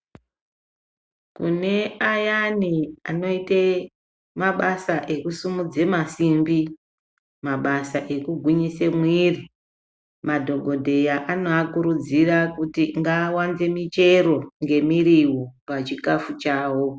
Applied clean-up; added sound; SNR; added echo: none; none; none; none.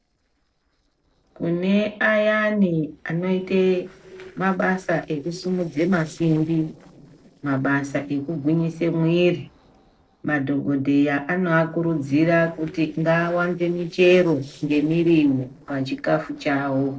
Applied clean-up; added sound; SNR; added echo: neural separator model SepFormer DNS4.